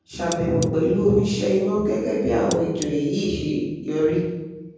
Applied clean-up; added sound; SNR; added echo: none; Cutlery, silverware; 16 dB; reverberation time 1.3 s.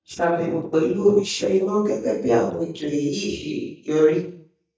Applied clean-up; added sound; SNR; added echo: neural mask model DeepFilterNet 3.